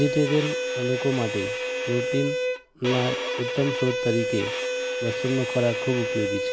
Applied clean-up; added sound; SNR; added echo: none; Bowed string instrument; 1 dB; none.